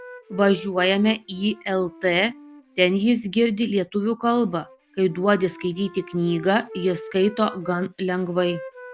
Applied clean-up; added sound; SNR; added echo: none; Wind instrument, woodwind instrument; 18 dB; none.